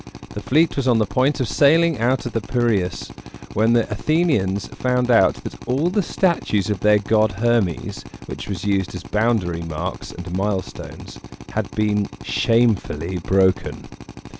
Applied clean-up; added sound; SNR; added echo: none; Drill; 15 dB; none.